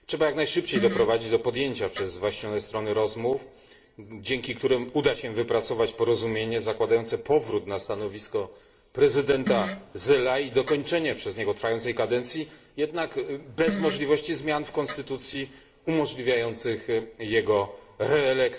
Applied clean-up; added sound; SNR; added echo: none; Fart; 11 dB; reverberation time 0.7 s.